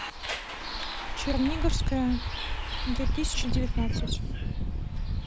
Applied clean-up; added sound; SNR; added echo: none; Bus; -5 dB; none.